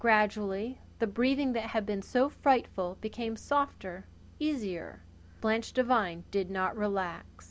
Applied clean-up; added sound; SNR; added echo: none; none; none; none.